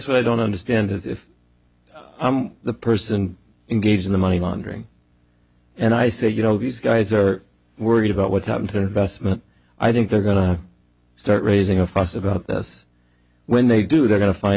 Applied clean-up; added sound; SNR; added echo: none; none; none; none.